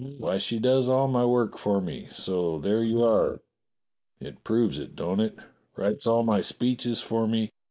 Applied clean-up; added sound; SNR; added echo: neural mask model Resemble Enhance denoiser.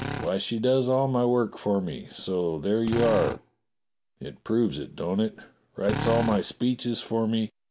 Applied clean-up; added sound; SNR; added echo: none; Drill; 11 dB; none.